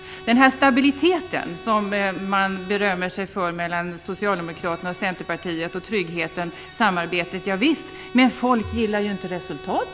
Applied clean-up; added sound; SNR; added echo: none; Bowed string instrument; 18 dB; none.